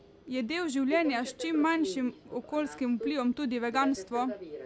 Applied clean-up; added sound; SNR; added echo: none; Subway, metro, underground; 11 dB; none.